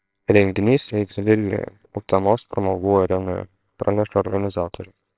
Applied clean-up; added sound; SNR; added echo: neural separator model SepFormer WHAMR!.